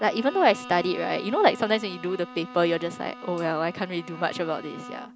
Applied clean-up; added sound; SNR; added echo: none; Bowed string instrument; 15 dB; none.